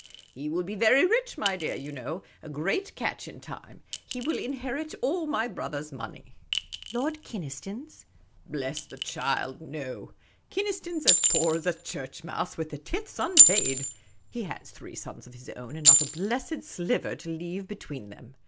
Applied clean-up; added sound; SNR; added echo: none; Chink, clink; -1 dB; none.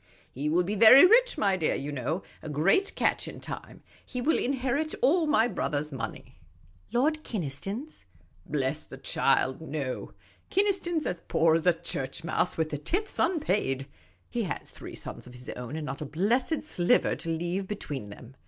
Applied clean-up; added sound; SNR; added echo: none; none; none; none.